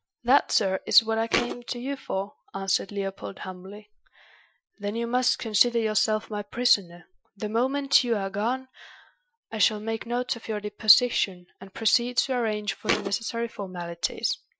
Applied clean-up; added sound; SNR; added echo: classical method Wiener filter.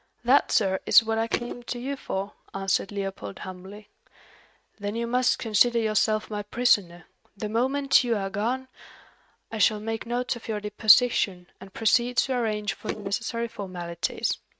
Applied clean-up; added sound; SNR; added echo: neural mask model RNNoise.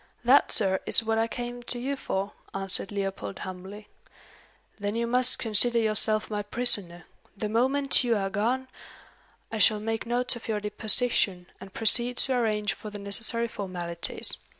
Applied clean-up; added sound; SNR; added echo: none; none; none; none.